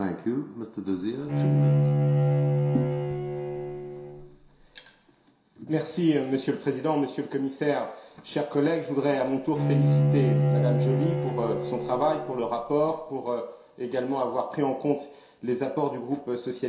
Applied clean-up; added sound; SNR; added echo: none; Bowed string instrument; -4 dB; reverberation time 0.7 s.